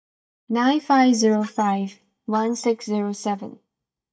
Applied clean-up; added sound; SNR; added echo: neural mask model DeepFilterNet 3.